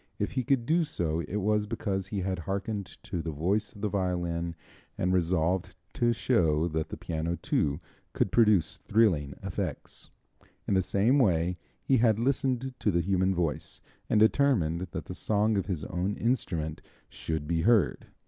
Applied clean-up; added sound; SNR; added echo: none; none; none; none.